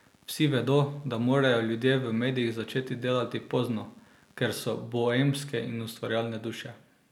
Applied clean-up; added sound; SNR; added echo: none; none; none; none.